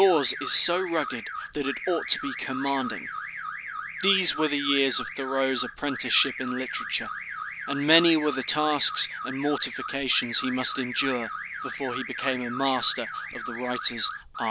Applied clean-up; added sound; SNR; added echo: none; Alarm / Car; 12 dB; none.